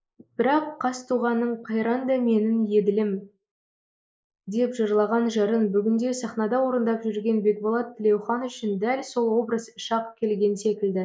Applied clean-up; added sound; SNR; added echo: neural mask model Resemble Enhance denoiser.